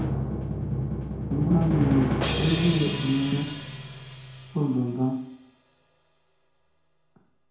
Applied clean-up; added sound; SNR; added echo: none; Drum; 1 dB; reverberation time 0.6 s.